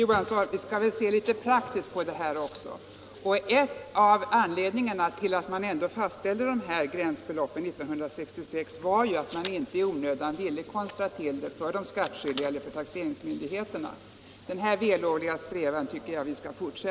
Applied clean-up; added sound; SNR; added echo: none; none; none; none.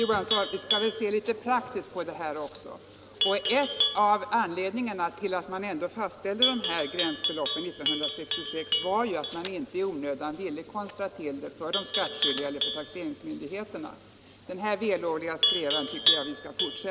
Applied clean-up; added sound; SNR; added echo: none; Livestock, farm animals, working animals; 1 dB; none.